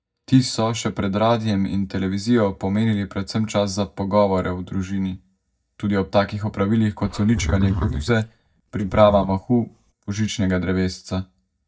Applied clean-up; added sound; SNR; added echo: neural mask model DeepFilterNet 3.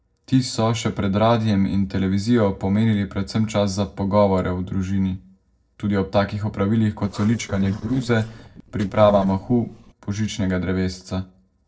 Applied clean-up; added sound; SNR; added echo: neural separator model SepFormer DNS4.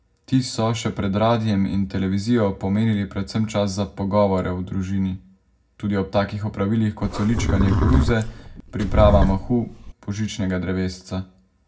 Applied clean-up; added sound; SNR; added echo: none; Livestock, farm animals, working animals; -1 dB; reverberation time 0.4 s.